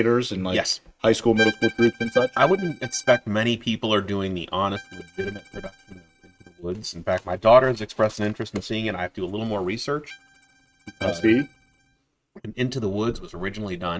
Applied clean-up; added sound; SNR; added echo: neural mask model RNNoise.